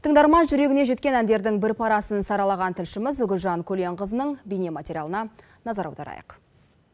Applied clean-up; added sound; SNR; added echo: none; none; none; none.